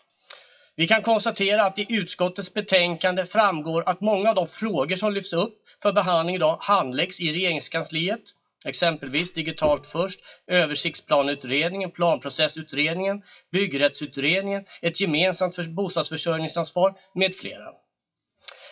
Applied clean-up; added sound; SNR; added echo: classical method WPE with log-MMSE.